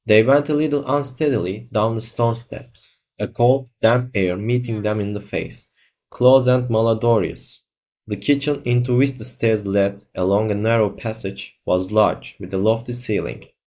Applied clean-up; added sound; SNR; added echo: neural mask model Resemble Enhance denoiser.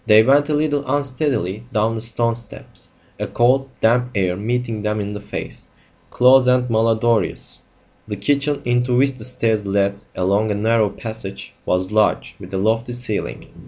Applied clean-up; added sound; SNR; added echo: none; none; none; none.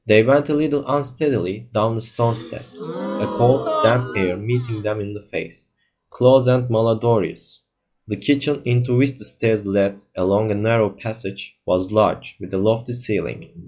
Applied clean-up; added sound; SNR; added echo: classical method log-MMSE.